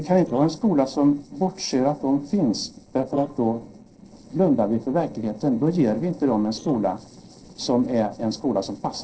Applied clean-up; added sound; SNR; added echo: neural separator model SepFormer DNS4.